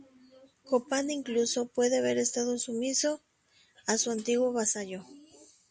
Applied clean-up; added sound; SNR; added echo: none; none; none; none.